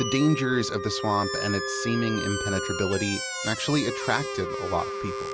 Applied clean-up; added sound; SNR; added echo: none; Wind instrument, woodwind instrument + Squeak; 5 dB; none.